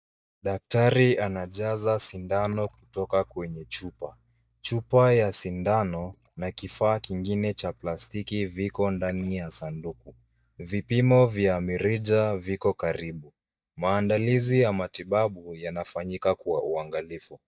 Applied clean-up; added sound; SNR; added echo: neural mask model DeepFilterNet 3.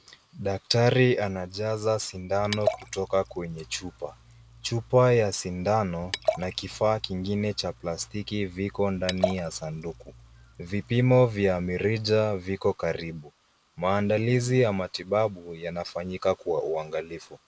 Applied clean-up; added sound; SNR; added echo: none; Liquid; 10 dB; none.